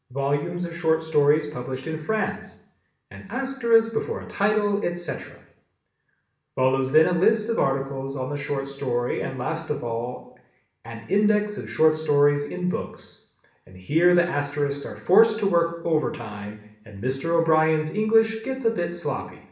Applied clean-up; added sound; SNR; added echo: none; none; none; reverberation time 0.6 s.